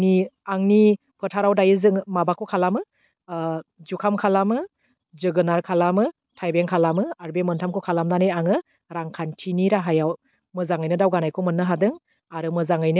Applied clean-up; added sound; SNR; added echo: none; none; none; none.